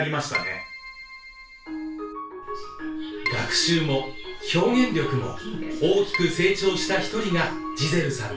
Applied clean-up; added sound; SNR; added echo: none; Keyboard (musical); 11 dB; reverberation time 0.3 s.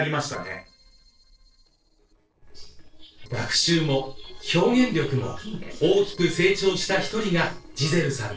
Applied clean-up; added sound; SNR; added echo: neural separator model SepFormer DNS4.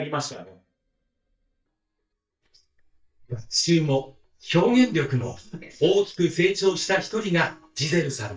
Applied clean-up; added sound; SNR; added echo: neural mask model DeepFilterNet 3.